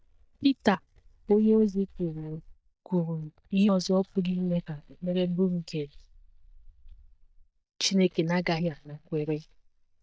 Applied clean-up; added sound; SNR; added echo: neural mask model DeepFilterNet 3.